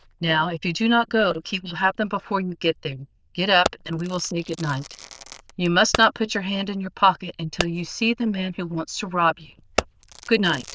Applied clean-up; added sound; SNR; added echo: neural diffusion model UNIVERSE++.